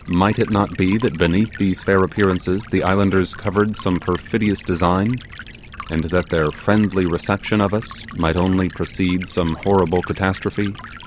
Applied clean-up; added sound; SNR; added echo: none; Stream; 17 dB; none.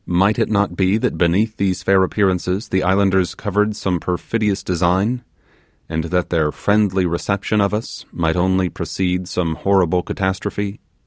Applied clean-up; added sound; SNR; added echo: none; none; none; none.